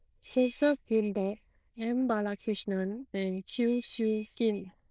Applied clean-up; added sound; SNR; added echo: neural diffusion model UNIVERSE++.